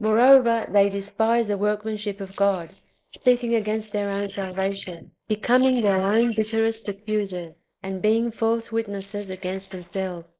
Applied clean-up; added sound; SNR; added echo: neural mask model Resemble Enhance denoiser.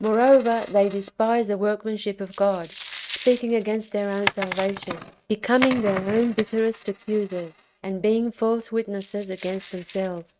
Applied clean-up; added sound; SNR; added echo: neural mask model RNNoise.